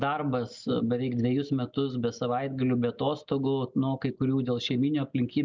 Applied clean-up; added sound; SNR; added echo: none; none; none; none.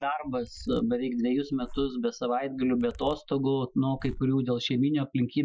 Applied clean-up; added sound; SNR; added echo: classical method Wiener filter.